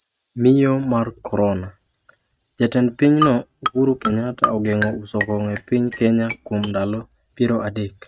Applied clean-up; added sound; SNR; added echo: neural mask model RNNoise.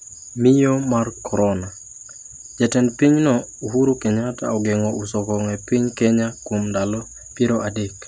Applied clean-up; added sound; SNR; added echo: none; none; none; none.